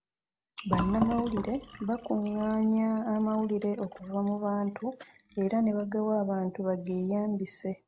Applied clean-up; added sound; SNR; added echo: none; Fill (with liquid); 12 dB; none.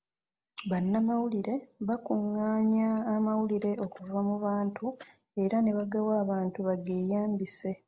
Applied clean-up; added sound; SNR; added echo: none; none; none; none.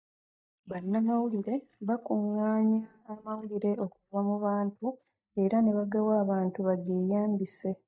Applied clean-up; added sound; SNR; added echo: neural mask model DeepFilterNet 3.